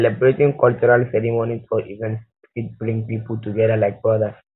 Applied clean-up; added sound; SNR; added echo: none; none; none; none.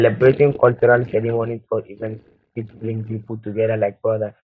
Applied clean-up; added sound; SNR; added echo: neural mask model DeepFilterNet 3.